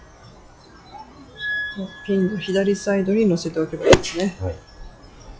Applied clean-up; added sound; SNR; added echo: classical method log-MMSE.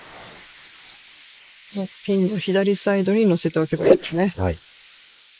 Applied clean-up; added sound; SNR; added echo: neural mask model Resemble Enhance denoiser.